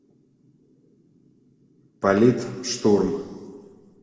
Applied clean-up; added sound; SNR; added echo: none; none; none; reverberation time 1.4 s.